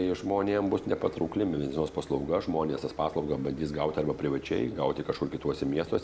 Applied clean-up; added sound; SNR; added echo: none; Bus; 20 dB; none.